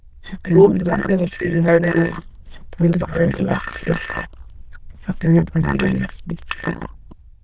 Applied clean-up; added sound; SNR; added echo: neural diffusion model UNIVERSE++.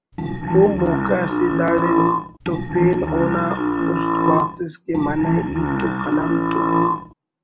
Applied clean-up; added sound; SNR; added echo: none; Burping, eructation; -2 dB; none.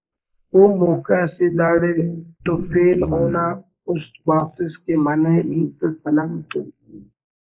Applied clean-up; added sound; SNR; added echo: neural mask model Resemble Enhance denoiser.